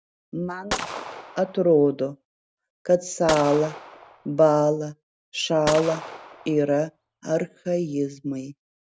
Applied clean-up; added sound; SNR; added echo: none; Gunshot, gunfire; 10 dB; none.